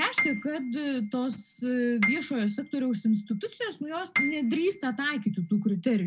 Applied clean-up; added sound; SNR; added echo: none; Piano; 7 dB; none.